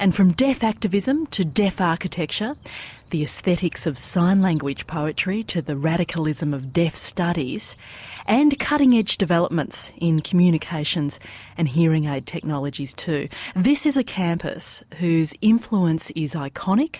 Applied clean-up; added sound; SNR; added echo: none; none; none; none.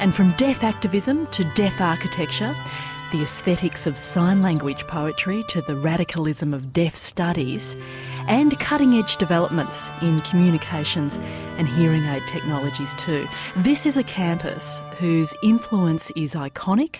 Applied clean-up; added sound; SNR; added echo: none; Guitar + Musical instrument; 12 dB; none.